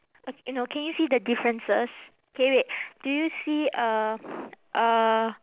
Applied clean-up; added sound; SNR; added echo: none; none; none; none.